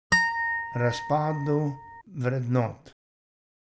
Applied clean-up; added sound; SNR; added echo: none; Harp; 0 dB; none.